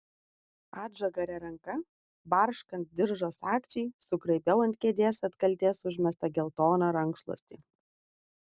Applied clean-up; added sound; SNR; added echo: none; none; none; none.